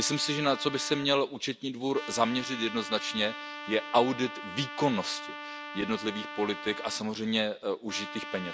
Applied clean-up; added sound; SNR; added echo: none; Trumpet; 11 dB; none.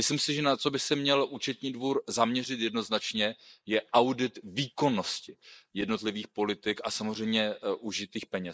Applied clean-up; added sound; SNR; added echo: neural mask model Resemble Enhance denoiser.